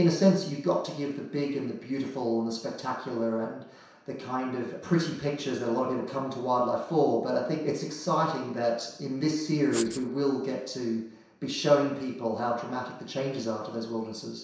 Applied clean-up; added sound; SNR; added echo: none; Writing; 11 dB; reverberation time 0.7 s.